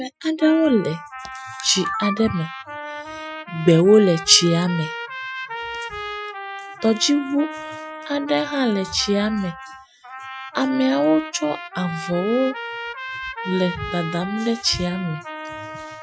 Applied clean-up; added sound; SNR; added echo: classical method Wiener filter.